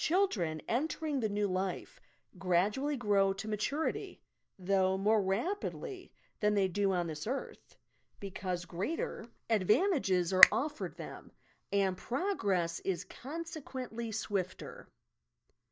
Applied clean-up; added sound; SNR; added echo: neural mask model DeepFilterNet 3.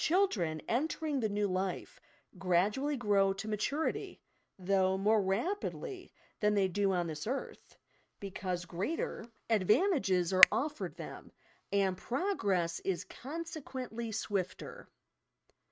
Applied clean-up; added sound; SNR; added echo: neural mask model RNNoise.